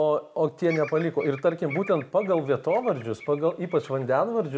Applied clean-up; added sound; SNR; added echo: none; Bird vocalization, bird call, bird song; 18 dB; none.